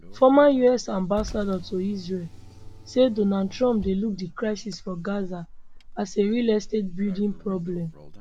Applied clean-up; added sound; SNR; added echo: none; Car; 15 dB; none.